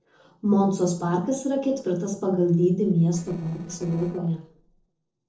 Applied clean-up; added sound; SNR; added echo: neural separator model SepFormer DNS4.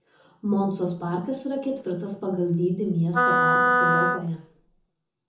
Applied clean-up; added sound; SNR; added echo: none; Wind instrument, woodwind instrument; -5 dB; reverberation time 0.6 s.